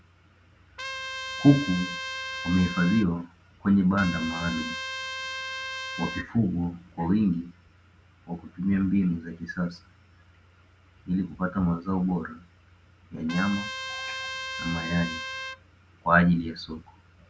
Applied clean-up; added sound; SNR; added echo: none; Trumpet; 8 dB; none.